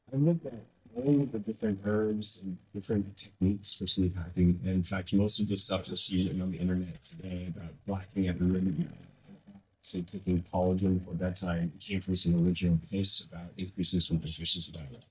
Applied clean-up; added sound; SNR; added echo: neural mask model DeepFilterNet 3.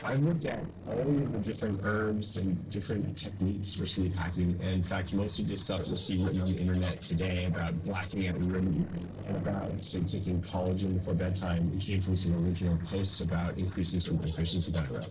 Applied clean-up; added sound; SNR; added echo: neural separator model SepFormer DNS4.